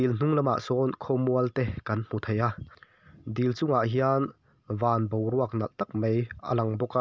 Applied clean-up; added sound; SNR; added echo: none; none; none; none.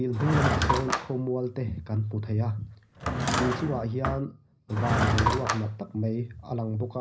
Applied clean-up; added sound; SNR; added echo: none; Drawer open or close / Wood; 1 dB; reverberation time 0.4 s.